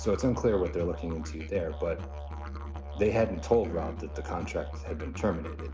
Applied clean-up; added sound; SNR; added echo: none; Musical instrument; 7 dB; none.